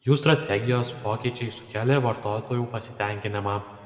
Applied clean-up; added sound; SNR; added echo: none; none; none; reverberation time 1.8 s.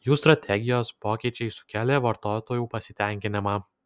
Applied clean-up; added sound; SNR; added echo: none; none; none; none.